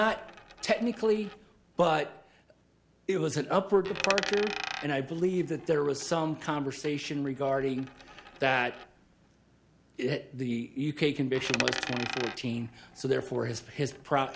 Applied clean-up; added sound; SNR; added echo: none; Coin (dropping); 11 dB; none.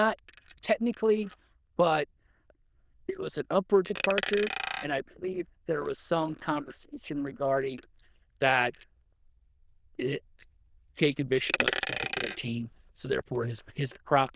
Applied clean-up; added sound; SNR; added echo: neural diffusion model UNIVERSE++.